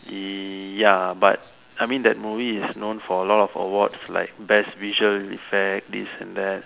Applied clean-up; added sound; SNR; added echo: none; none; none; none.